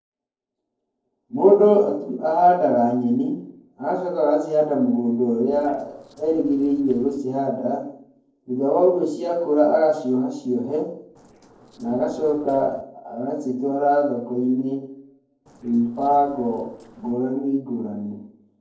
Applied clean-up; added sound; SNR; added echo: neural separator model SepFormer DNS4.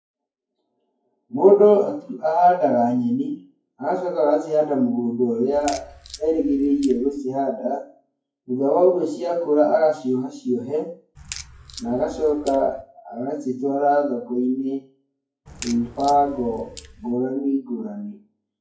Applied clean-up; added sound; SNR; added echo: classical method WPE with log-MMSE.